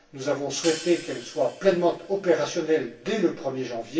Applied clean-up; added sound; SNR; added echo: none; Hi-hat; 17 dB; reverberation time 0.3 s.